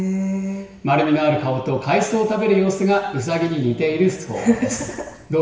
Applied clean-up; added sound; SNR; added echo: none; none; none; reverberation time 1.0 s.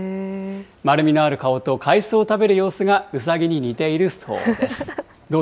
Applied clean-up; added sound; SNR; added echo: none; none; none; none.